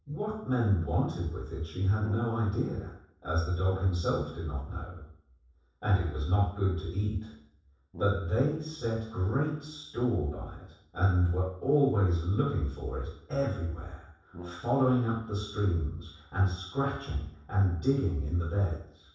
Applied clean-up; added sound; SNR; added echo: neural separator model SepFormer DNS4.